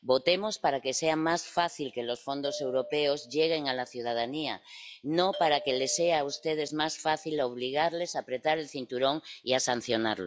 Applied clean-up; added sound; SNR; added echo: classical method log-MMSE.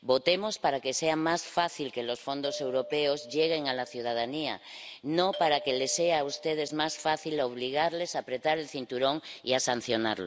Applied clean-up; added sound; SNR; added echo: none; Doorbell; 15 dB; none.